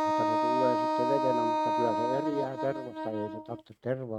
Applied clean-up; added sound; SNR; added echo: neural mask model RNNoise.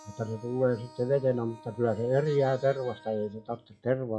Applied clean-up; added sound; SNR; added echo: classical method log-MMSE.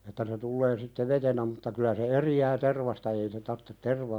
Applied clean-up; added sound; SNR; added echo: none; none; none; none.